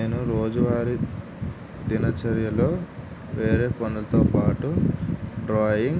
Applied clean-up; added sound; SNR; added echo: none; none; none; none.